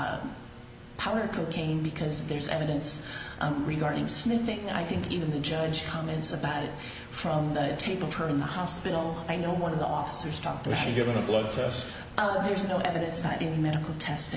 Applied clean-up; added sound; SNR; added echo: none; none; none; none.